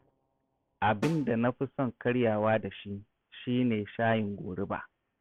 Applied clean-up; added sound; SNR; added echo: none; Snare drum; 14 dB; none.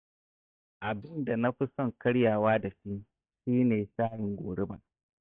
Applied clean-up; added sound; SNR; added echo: neural mask model DeepFilterNet 3.